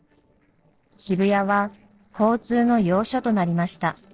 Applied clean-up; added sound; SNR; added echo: neural separator model SepFormer DNS4.